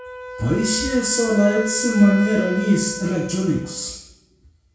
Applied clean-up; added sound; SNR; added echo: none; Wind instrument, woodwind instrument; 11 dB; reverberation time 0.6 s.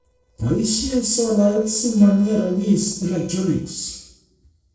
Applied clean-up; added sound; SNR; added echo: neural separator model SepFormer DNS4.